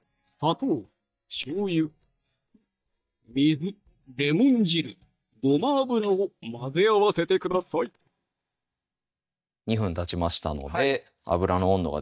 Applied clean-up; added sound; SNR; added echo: neural mask model DeepFilterNet 3.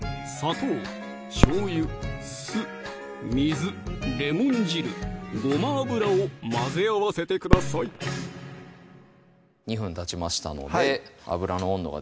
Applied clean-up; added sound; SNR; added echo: none; Fireworks; 2 dB; none.